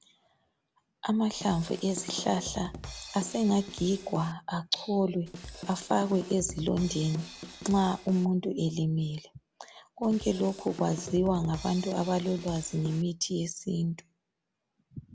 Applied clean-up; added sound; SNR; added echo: none; Drum kit; 12 dB; none.